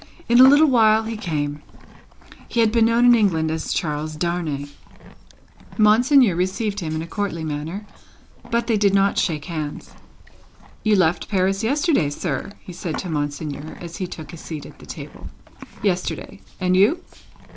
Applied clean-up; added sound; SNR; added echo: none; Livestock, farm animals, working animals; 18 dB; none.